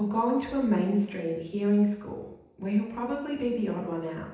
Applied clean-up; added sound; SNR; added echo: none; none; none; reverberation time 0.8 s.